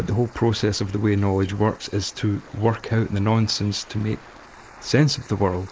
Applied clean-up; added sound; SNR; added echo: neural mask model Resemble Enhance denoiser.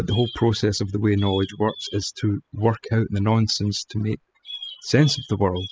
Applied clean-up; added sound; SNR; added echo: classical method spectral subtraction.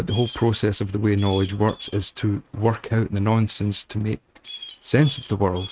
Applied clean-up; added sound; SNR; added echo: neural mask model RNNoise.